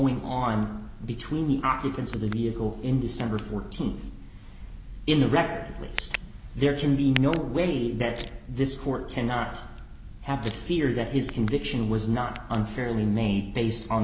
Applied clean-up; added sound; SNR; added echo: none; Camera + Tick; 17 dB; none.